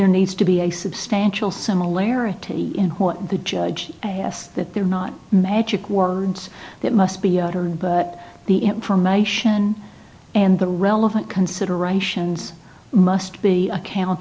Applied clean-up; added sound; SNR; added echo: none; none; none; none.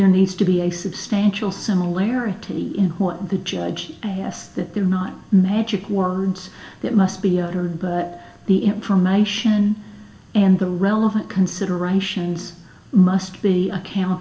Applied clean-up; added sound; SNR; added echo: none; none; none; reverberation time 0.6 s.